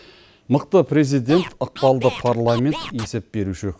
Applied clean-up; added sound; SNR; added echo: none; Scratching (performance technique); 13 dB; none.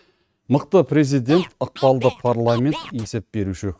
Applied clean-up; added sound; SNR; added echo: neural mask model RNNoise.